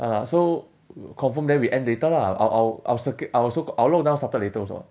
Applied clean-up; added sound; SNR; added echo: none; none; none; none.